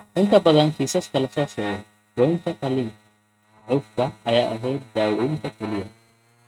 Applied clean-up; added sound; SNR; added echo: neural mask model RNNoise.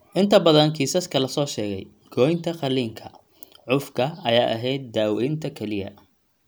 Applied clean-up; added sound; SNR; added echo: none; none; none; none.